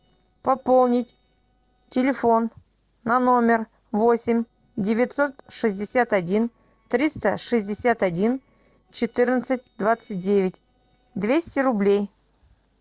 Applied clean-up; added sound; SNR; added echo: neural separator model SepFormer DNS4.